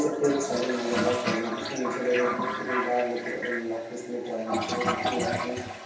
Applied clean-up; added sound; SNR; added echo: none; Toilet flush; 3 dB; reverberation time 0.7 s.